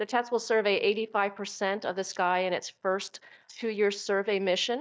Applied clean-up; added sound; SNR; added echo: neural mask model DeepFilterNet 3.